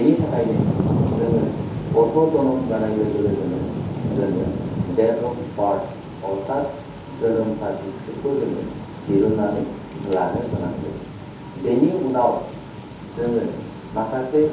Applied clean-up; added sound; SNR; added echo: none; Thunder / Rain; 6 dB; reverberation time 0.6 s.